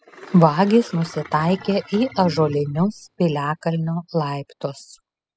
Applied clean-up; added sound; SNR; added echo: classical method spectral subtraction.